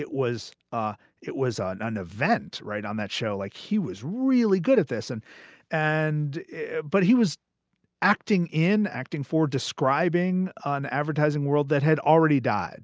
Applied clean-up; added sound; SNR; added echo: none; none; none; none.